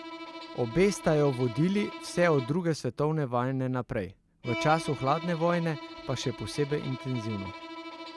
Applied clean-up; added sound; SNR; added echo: none; Bowed string instrument; 13 dB; none.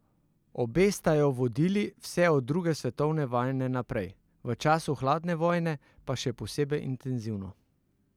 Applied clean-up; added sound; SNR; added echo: none; none; none; none.